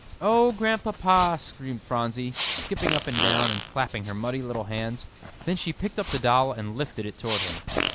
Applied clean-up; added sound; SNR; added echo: none; Fart; 4 dB; none.